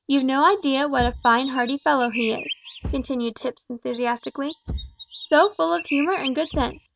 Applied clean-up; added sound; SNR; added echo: neural mask model RNNoise.